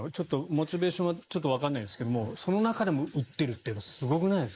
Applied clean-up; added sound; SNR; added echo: neural mask model Resemble Enhance denoiser.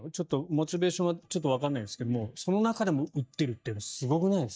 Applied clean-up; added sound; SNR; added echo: neural mask model DeepFilterNet 3.